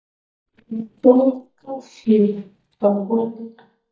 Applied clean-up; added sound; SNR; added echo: neural mask model DeepFilterNet 3.